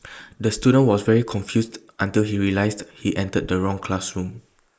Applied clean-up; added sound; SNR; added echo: neural mask model Resemble Enhance denoiser.